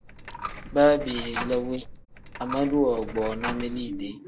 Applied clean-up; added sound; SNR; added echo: none; Coin (dropping); 10 dB; none.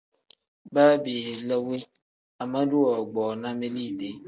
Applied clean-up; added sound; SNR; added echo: none; none; none; none.